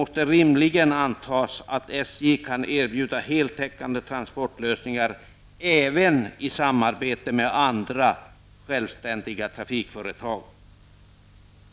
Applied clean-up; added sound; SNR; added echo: none; none; none; none.